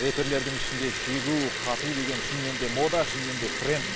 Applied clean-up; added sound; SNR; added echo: none; Liquid; 2 dB; none.